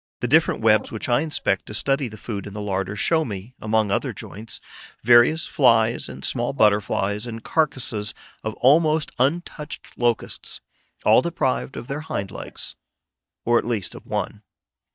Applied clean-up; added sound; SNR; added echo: neural mask model DeepFilterNet 3.